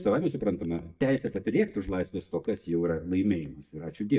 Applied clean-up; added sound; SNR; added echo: neural mask model DeepFilterNet 3.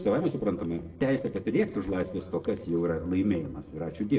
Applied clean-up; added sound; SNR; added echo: neural separator model SepFormer DNS4.